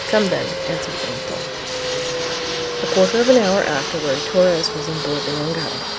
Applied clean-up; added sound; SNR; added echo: none; Fixed-wing aircraft, airplane; 4 dB; none.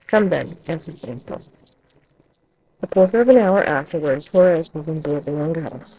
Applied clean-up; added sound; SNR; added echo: neural separator model SepFormer DNS4.